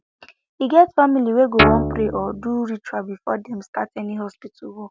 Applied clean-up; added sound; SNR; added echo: none; Guitar; -1 dB; none.